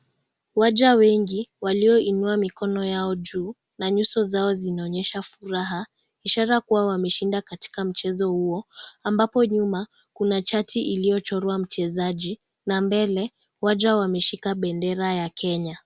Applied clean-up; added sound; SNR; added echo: none; none; none; none.